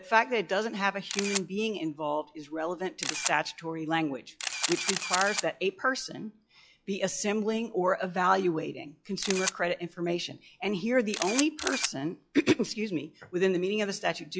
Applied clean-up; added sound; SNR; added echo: classical method log-MMSE.